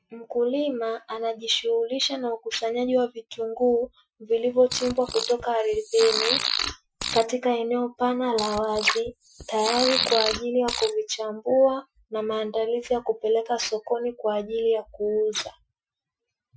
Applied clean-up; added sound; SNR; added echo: classical method Wiener filter.